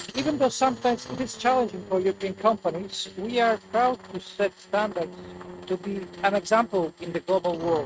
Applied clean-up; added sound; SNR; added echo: neural mask model RNNoise.